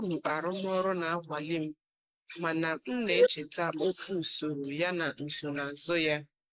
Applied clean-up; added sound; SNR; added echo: neural mask model Resemble Enhance denoiser.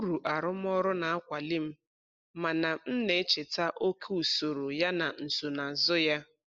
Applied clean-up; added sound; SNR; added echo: none; none; none; none.